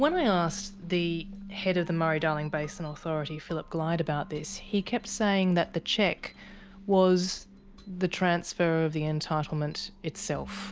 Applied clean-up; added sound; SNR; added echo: none; none; none; none.